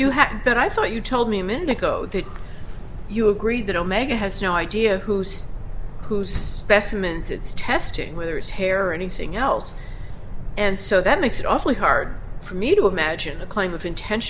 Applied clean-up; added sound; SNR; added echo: none; Slam; 13 dB; none.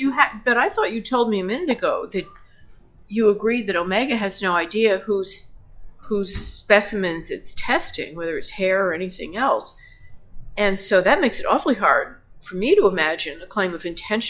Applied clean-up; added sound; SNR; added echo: classical method log-MMSE.